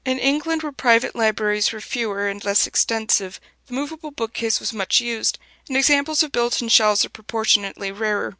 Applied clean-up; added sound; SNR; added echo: none; none; none; none.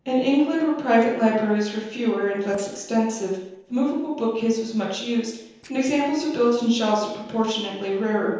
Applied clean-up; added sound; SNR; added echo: neural separator model SepFormer DNS4.